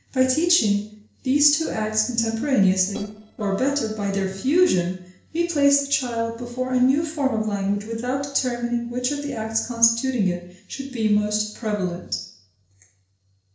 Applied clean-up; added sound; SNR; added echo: neural separator model SepFormer DNS4.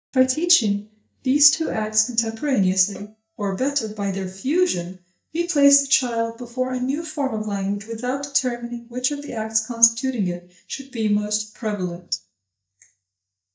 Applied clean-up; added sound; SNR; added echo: neural mask model DeepFilterNet 3.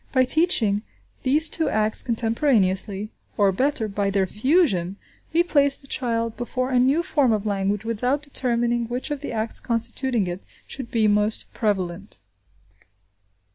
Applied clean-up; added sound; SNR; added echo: none; none; none; none.